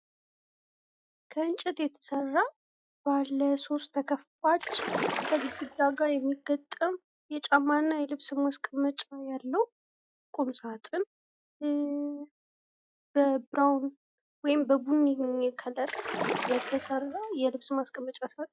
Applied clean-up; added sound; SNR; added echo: classical method log-MMSE.